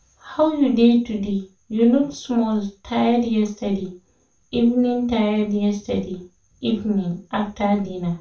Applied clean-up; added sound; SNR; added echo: none; none; none; reverberation time 0.3 s.